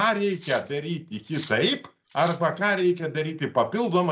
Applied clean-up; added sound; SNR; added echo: none; Cutlery, silverware; 9 dB; none.